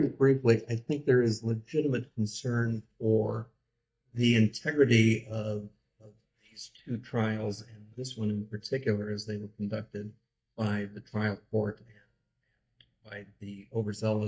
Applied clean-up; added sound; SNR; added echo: neural mask model DeepFilterNet 3.